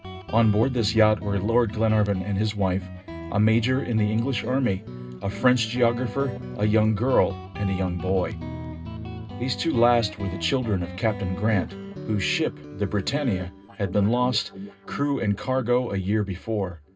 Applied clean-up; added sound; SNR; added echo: none; Guitar; 11 dB; reverberation time 0.2 s.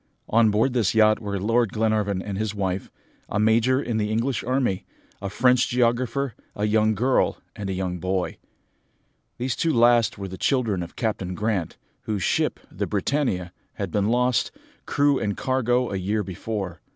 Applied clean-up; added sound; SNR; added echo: none; none; none; none.